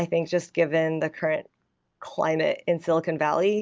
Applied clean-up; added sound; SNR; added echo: none; none; none; none.